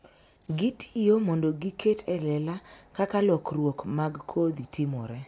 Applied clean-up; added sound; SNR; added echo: none; none; none; none.